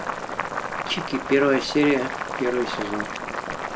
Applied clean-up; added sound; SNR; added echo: none; Boiling; 5 dB; none.